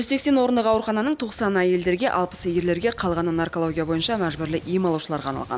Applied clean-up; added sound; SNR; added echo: none; none; none; none.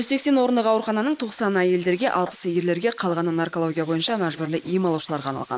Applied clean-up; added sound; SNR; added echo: neural mask model Resemble Enhance denoiser.